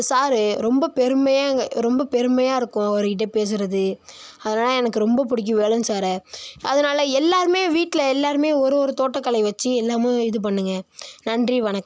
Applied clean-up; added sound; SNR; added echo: none; none; none; none.